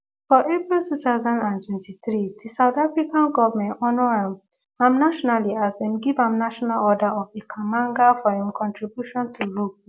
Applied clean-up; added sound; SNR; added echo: none; none; none; none.